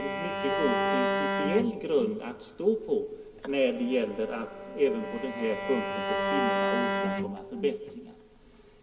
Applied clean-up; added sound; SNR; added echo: none; Bowed string instrument; 1 dB; reverberation time 1.6 s.